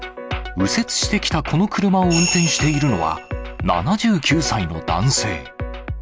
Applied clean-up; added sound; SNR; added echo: none; none; none; none.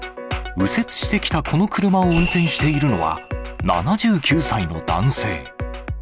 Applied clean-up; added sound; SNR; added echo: none; Car; 12 dB; none.